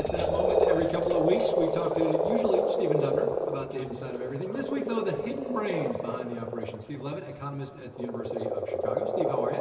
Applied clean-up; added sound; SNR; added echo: none; Frog; -4 dB; reverberation time 2.0 s.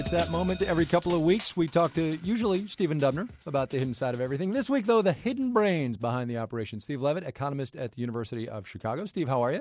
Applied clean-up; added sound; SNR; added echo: none; none; none; none.